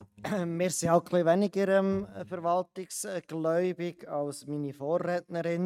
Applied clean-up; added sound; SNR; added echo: neural mask model RNNoise.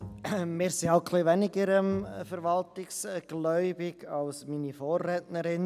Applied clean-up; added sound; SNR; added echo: none; Bowed string instrument; 20 dB; none.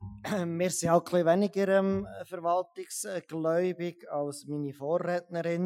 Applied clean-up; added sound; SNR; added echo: classical method Wiener filter.